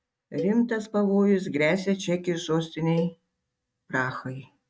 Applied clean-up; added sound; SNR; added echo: neural mask model RNNoise.